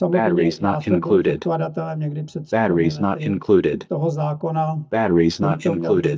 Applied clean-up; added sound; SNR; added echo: neural mask model DeepFilterNet 3.